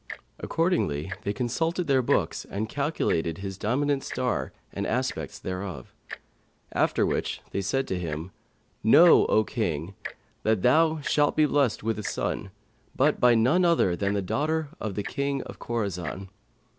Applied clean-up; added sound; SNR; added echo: none; Tick-tock; 19 dB; none.